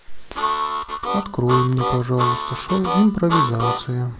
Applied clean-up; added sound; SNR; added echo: none; Harmonica; 2 dB; none.